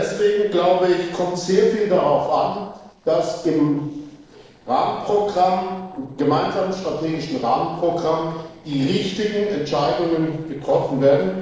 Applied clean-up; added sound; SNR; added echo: neural separator model SepFormer DNS4.